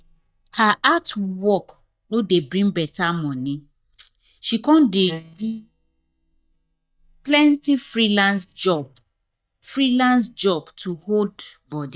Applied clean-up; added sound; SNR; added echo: neural mask model DeepFilterNet 3.